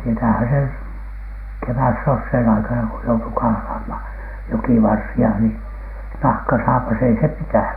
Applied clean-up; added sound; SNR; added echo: none; none; none; none.